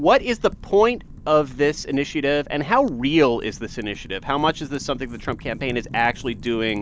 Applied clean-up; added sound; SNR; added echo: none; Wind / Fire; 16 dB; none.